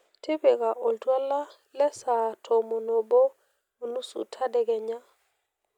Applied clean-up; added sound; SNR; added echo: none; none; none; none.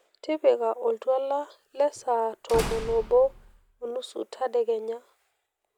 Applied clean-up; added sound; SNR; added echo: none; Slam / Wood; 11 dB; none.